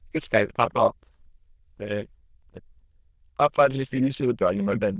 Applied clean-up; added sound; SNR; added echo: neural diffusion model UNIVERSE++.